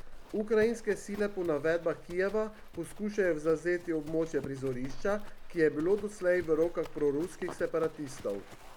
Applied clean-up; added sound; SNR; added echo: none; Livestock, farm animals, working animals; 12 dB; none.